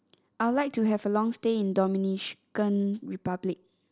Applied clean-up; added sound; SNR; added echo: none; none; none; none.